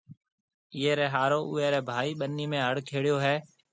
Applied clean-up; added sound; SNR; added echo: none; none; none; none.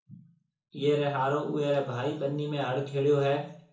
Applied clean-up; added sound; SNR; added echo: none; none; none; reverberation time 0.7 s.